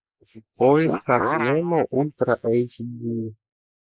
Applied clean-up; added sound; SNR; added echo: neural mask model Resemble Enhance denoiser.